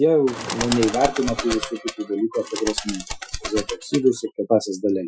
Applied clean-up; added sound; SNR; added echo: classical method Wiener filter.